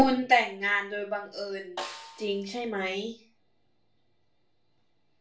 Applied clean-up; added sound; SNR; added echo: none; Snare drum; 15 dB; reverberation time 0.3 s.